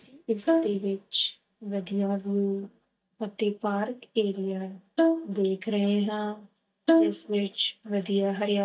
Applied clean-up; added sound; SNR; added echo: neural mask model DeepFilterNet 3.